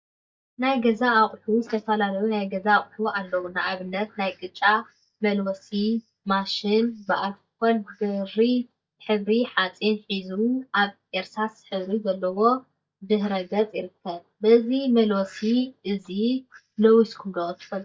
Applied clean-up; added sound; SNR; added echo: neural mask model DeepFilterNet 3.